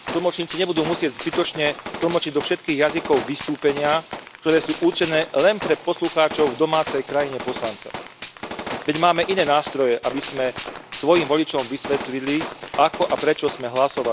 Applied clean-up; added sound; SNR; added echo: none; Gunshot, gunfire; 11 dB; none.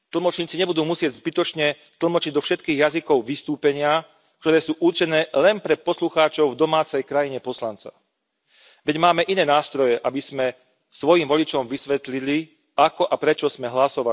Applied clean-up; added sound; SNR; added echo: none; none; none; none.